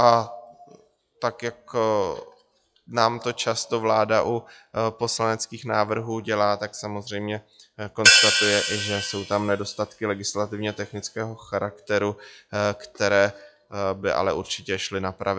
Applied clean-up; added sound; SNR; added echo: classical method log-MMSE.